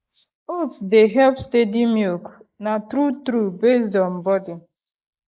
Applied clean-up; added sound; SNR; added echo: neural mask model Resemble Enhance denoiser.